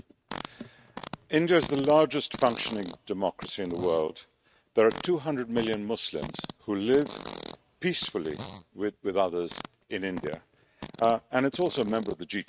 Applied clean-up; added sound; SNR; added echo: neural mask model RNNoise.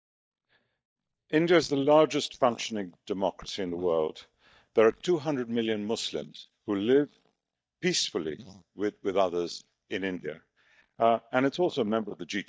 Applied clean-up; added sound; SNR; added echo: neural mask model DeepFilterNet 3.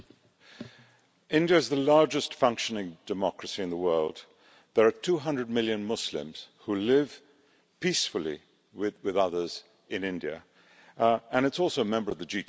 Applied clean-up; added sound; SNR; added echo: none; none; none; none.